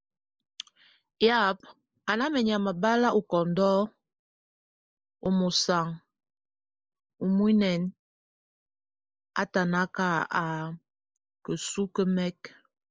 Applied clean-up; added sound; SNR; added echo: neural mask model Resemble Enhance denoiser.